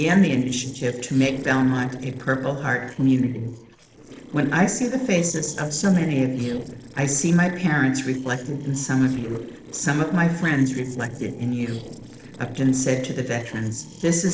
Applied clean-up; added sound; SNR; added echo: neural separator model SepFormer DNS4.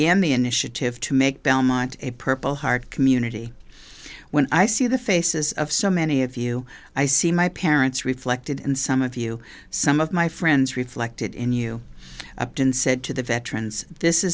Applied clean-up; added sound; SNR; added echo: none; none; none; none.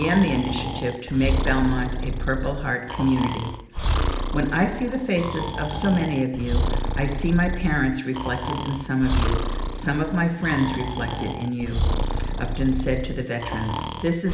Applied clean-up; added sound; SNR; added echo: none; Breathing; 2 dB; reverberation time 0.8 s.